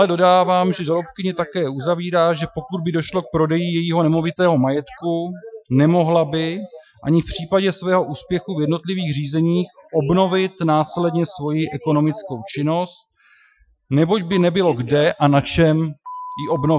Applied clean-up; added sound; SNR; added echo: classical method Wiener filter.